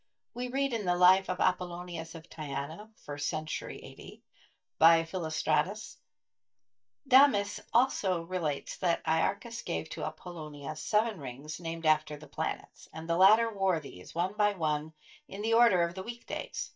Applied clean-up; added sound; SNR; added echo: neural mask model DeepFilterNet 3.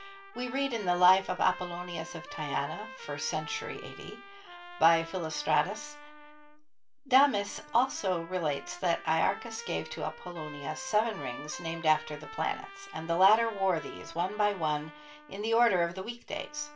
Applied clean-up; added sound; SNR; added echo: none; Trumpet; 16 dB; reverberation time 0.3 s.